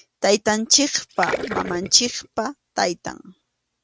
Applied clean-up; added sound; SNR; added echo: neural mask model RNNoise.